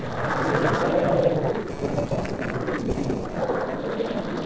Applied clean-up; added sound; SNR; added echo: neural separator model SepFormer DNS4.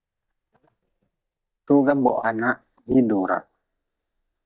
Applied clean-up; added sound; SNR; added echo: neural mask model DeepFilterNet 3.